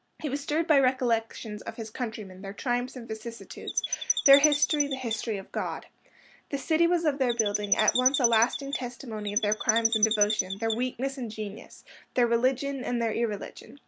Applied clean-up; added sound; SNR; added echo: none; Chirp, tweet; 2 dB; none.